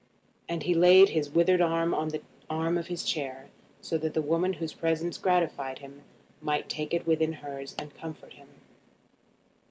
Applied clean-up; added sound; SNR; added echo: none; none; none; none.